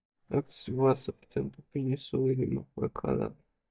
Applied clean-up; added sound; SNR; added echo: neural mask model DeepFilterNet 3.